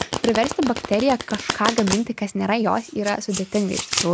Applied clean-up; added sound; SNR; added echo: none; Domestic sounds, home sounds; 7 dB; none.